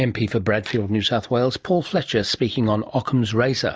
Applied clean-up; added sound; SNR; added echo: neural mask model DeepFilterNet 3.